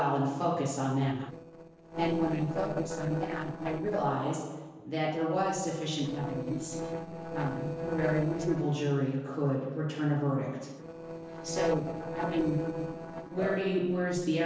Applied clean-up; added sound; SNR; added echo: neural separator model SepFormer DNS4.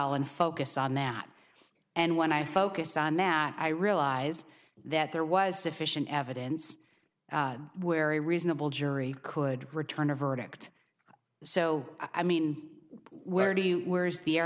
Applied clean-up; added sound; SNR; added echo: none; none; none; none.